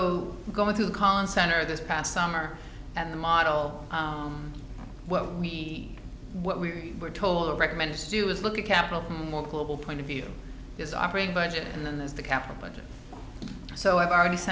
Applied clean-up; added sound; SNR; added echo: none; none; none; none.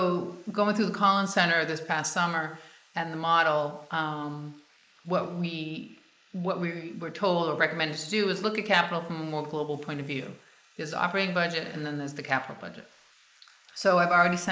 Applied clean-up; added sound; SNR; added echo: neural mask model Resemble Enhance denoiser.